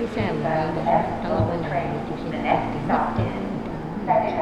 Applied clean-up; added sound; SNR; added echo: none; Subway, metro, underground; -5 dB; none.